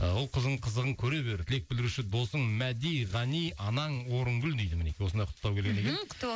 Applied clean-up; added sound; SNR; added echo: neural mask model Resemble Enhance denoiser.